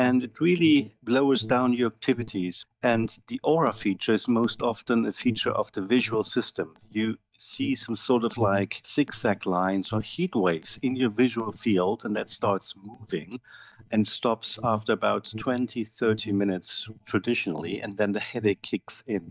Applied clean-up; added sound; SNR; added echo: neural mask model DeepFilterNet 3.